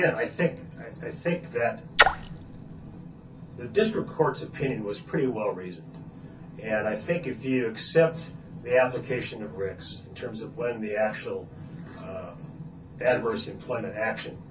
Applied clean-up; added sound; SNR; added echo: none; Splash, splatter; -4 dB; reverberation time 0.3 s.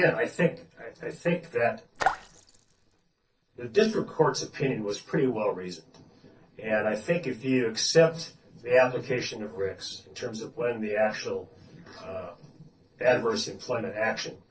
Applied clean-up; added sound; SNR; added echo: neural separator model SepFormer DNS4.